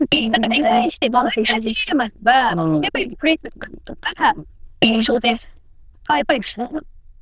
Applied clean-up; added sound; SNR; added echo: neural diffusion model UNIVERSE++.